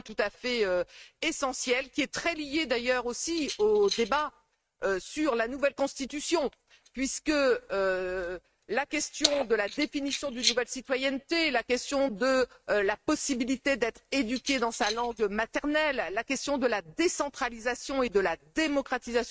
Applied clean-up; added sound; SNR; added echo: neural mask model RNNoise.